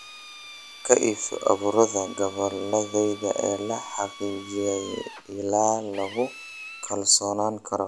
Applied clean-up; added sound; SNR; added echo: none; Drill; 17 dB; none.